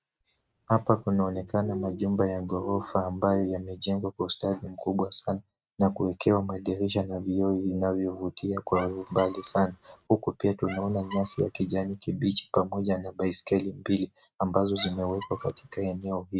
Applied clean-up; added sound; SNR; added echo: neural mask model RNNoise.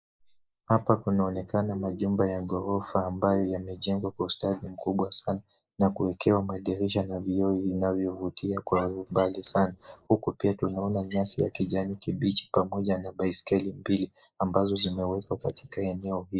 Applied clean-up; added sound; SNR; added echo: neural mask model Resemble Enhance denoiser.